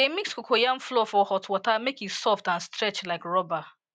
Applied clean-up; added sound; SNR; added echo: none; none; none; none.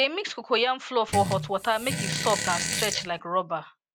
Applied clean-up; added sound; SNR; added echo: none; Fart; 4 dB; none.